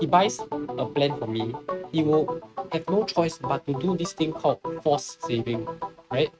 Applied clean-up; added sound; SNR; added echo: neural mask model RNNoise.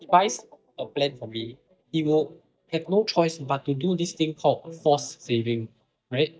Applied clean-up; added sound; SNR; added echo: neural mask model DeepFilterNet 3.